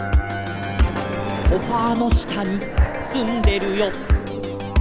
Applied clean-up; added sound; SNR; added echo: none; Breathing + Growling; 10 dB; none.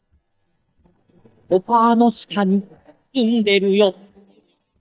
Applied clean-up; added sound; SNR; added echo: neural mask model DeepFilterNet 3.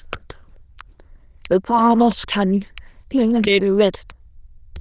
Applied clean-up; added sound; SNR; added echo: neural diffusion model UNIVERSE++.